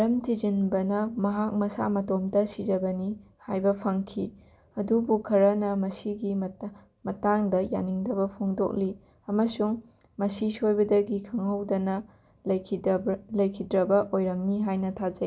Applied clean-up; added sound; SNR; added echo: none; none; none; none.